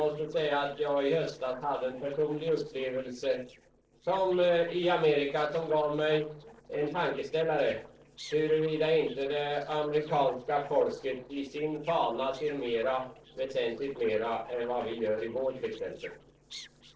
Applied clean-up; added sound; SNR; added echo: neural separator model SepFormer DNS4.